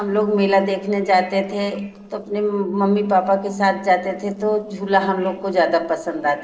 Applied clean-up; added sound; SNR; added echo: neural separator model SepFormer DNS4.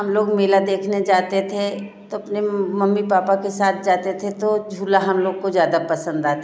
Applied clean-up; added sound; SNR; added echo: none; none; none; none.